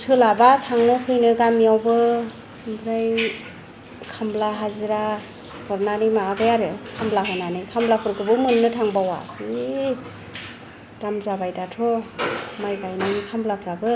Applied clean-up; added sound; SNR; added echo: none; none; none; none.